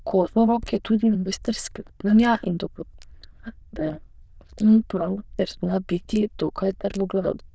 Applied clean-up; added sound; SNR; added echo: neural diffusion model UNIVERSE++.